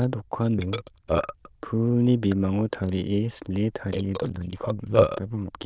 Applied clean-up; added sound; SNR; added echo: neural diffusion model UNIVERSE++.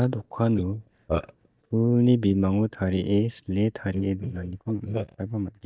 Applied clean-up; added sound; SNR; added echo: neural mask model DeepFilterNet 3.